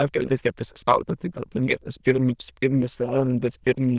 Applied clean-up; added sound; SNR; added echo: neural diffusion model UNIVERSE++.